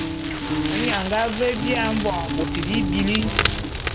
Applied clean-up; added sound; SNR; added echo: none; Crackle; -1 dB; none.